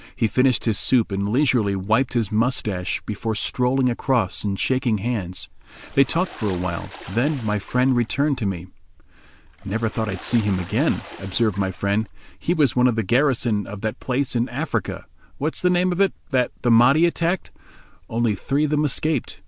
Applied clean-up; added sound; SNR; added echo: none; Water / Splash, splatter; 19 dB; none.